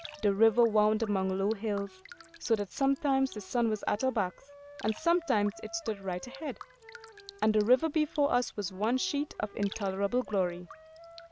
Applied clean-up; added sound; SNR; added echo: none; Wind instrument, woodwind instrument + Raindrop; 20 dB; none.